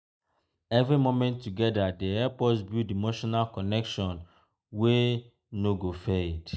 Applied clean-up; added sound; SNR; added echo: neural mask model DeepFilterNet 3.